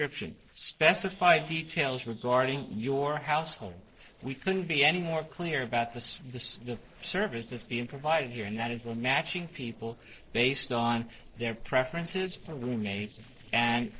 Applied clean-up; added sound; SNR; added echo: neural separator model SepFormer DNS4.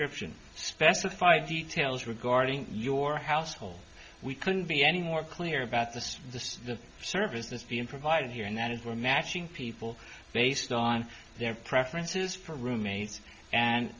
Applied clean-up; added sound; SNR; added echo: none; none; none; none.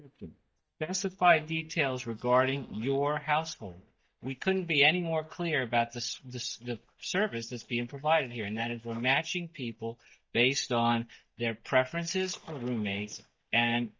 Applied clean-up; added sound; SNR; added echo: neural mask model DeepFilterNet 3.